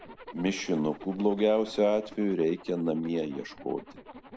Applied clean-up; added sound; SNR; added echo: none; Zipper (clothing); 19 dB; none.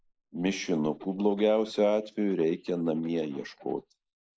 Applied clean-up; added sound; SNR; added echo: neural mask model Resemble Enhance denoiser.